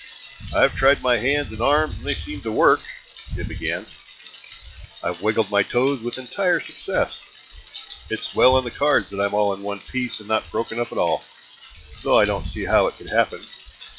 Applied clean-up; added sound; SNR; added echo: classical method log-MMSE.